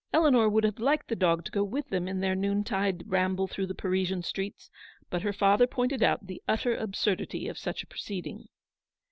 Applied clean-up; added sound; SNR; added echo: none; none; none; none.